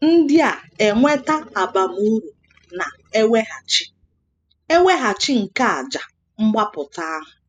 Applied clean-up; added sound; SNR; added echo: classical method spectral subtraction.